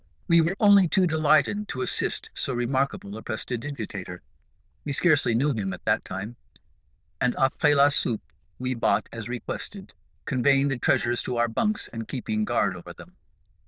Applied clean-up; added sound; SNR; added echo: neural diffusion model UNIVERSE++.